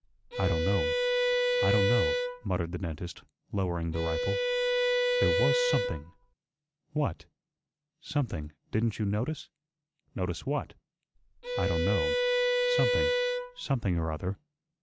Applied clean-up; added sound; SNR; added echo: none; Bowed string instrument; -4 dB; none.